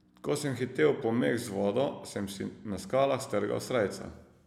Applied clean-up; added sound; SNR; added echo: none; none; none; none.